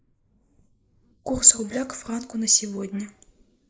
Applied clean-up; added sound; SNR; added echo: neural mask model Resemble Enhance denoiser.